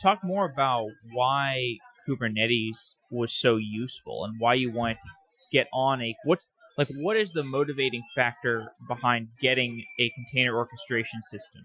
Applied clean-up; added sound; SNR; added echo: classical method Wiener filter.